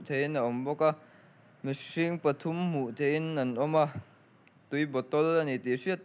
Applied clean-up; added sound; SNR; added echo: none; none; none; none.